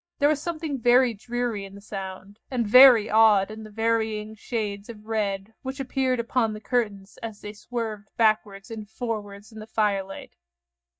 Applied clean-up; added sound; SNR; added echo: neural mask model DeepFilterNet 3.